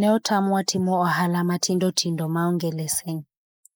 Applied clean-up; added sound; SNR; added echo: neural mask model Resemble Enhance denoiser.